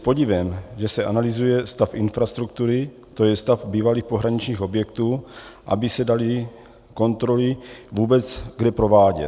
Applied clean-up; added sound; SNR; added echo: none; none; none; none.